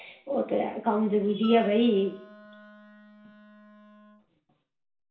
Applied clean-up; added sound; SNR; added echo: none; Wind instrument, woodwind instrument; 20 dB; reverberation time 0.5 s.